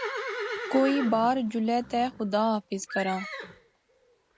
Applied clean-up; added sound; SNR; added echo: none; Livestock, farm animals, working animals; 9 dB; none.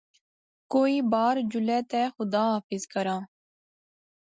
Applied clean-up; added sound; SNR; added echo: none; none; none; none.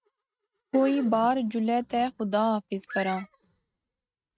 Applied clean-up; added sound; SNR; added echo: neural mask model RNNoise.